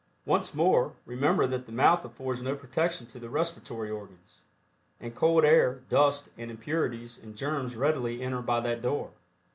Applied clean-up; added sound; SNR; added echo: none; none; none; none.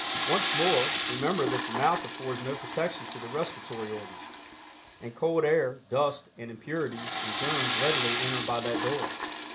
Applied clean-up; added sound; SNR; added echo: none; Toilet flush / Water; 0 dB; none.